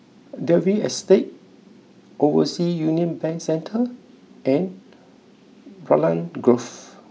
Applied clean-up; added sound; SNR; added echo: none; none; none; none.